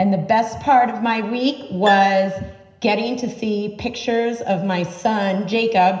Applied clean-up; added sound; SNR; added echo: none; Harp; 15 dB; reverberation time 0.9 s.